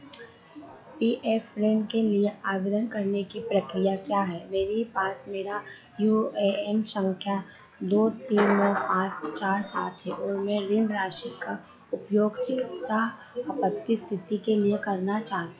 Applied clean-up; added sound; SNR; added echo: classical method log-MMSE.